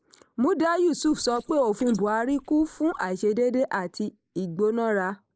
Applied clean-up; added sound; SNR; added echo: neural mask model Resemble Enhance denoiser.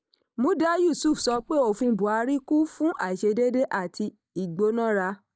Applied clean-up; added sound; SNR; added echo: neural mask model DeepFilterNet 3.